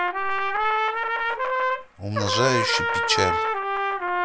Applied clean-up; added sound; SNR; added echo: none; Trumpet; -4 dB; none.